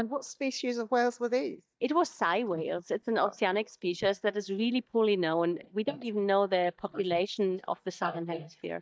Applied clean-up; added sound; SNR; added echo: neural mask model DeepFilterNet 3.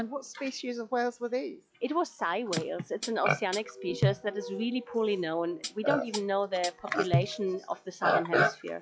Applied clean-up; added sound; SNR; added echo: classical method log-MMSE.